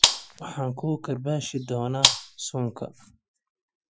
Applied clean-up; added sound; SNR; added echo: classical method Wiener filter.